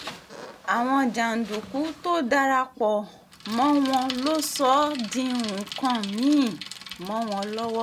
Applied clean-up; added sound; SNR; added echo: none; Bicycle; 15 dB; none.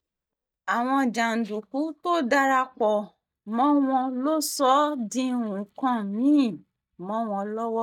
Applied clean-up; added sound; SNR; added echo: neural mask model DeepFilterNet 3.